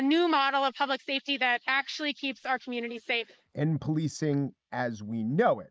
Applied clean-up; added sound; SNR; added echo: neural mask model Resemble Enhance denoiser.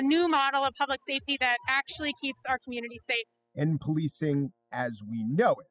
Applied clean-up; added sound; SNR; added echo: classical method spectral subtraction.